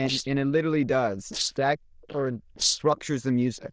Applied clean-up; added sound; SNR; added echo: neural diffusion model UNIVERSE++.